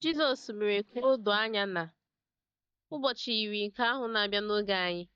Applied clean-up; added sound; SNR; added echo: neural mask model DeepFilterNet 3.